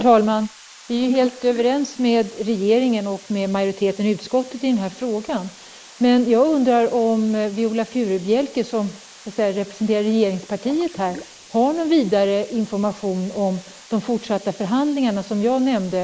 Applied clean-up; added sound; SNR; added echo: neural mask model Resemble Enhance denoiser.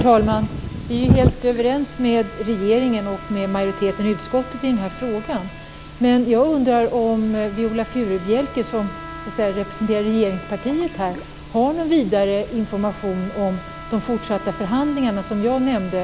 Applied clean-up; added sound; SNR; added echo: none; Bowed string instrument + Splash, splatter; 18 dB; none.